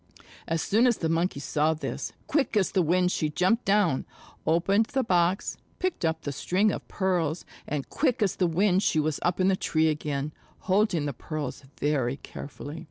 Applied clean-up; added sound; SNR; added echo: none; none; none; none.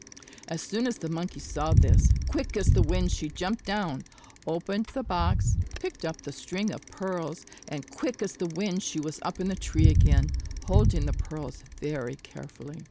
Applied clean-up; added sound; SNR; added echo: none; Bicycle; -4 dB; none.